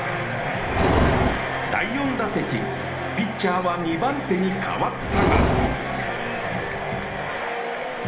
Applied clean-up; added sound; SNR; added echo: none; Livestock, farm animals, working animals; 2 dB; reverberation time 1.0 s.